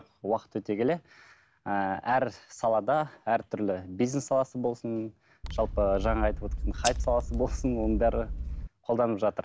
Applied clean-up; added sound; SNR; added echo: none; Scissors; 3 dB; none.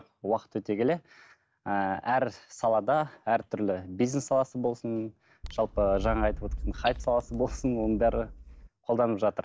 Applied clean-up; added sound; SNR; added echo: neural mask model DeepFilterNet 3.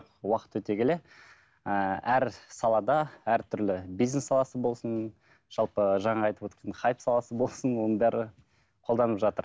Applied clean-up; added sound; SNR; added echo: none; none; none; none.